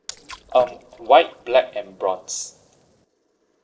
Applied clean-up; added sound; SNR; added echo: neural separator model SepFormer DNS4.